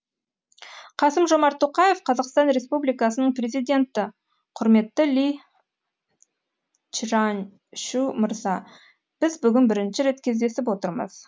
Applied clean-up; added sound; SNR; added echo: none; none; none; none.